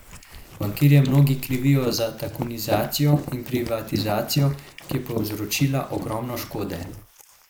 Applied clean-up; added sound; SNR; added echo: neural mask model Resemble Enhance denoiser.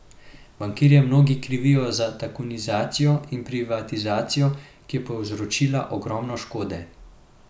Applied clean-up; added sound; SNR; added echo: none; none; none; none.